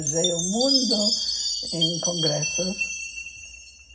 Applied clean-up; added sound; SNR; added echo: none; Chime; -2 dB; reverberation time 0.4 s.